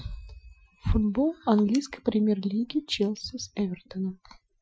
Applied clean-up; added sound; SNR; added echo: classical method Wiener filter.